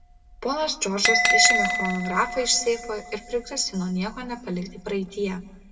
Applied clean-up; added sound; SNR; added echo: none; Bell; 1 dB; reverberation time 1.3 s.